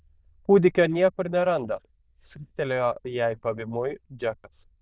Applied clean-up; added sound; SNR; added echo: neural diffusion model UNIVERSE++.